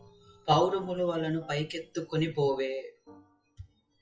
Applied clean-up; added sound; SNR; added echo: classical method WPE with log-MMSE.